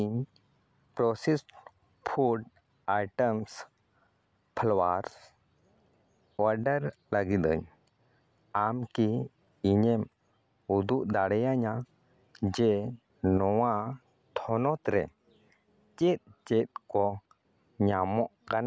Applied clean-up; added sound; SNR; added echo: none; none; none; none.